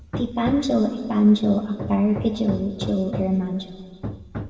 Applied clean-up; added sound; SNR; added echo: none; Hammer; 11 dB; reverberation time 1.8 s.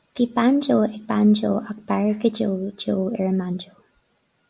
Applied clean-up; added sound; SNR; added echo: none; none; none; none.